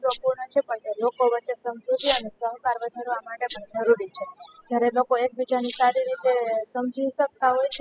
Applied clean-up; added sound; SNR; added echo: classical method spectral subtraction.